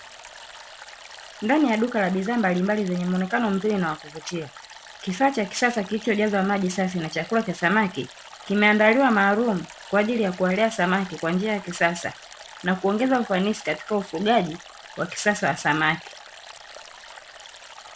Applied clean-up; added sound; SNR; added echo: none; Stream; 19 dB; none.